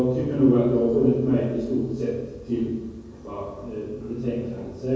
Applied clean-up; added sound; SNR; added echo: none; none; none; reverberation time 1.3 s.